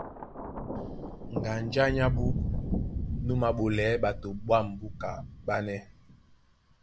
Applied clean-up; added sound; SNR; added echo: none; Thunder; 4 dB; none.